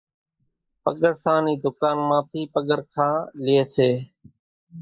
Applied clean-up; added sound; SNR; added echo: neural mask model Resemble Enhance denoiser.